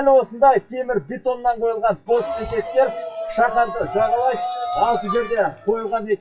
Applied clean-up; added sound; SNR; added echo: classical method WPE with log-MMSE.